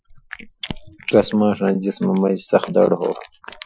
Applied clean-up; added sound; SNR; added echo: classical method Wiener filter.